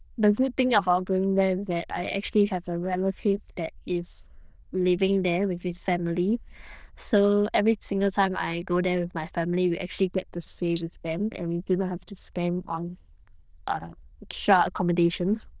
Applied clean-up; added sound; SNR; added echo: neural diffusion model UNIVERSE++.